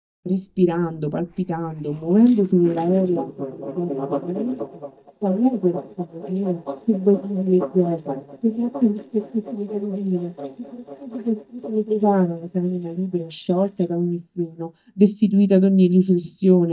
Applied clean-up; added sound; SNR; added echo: neural mask model DeepFilterNet 3.